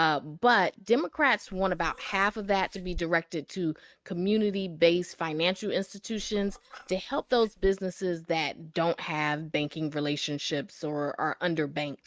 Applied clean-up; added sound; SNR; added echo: neural mask model RNNoise.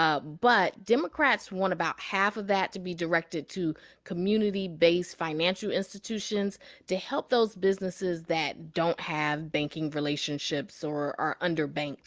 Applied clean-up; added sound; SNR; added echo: none; none; none; none.